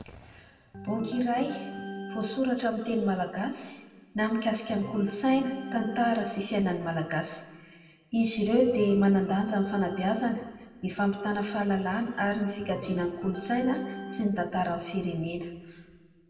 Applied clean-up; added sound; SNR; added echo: none; Organ; 15 dB; reverberation time 1.3 s.